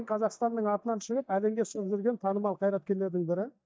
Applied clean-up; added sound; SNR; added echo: neural mask model DeepFilterNet 3.